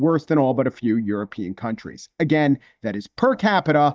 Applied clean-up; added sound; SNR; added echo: neural mask model DeepFilterNet 3.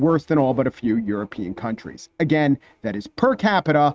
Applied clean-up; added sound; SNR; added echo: neural mask model RNNoise.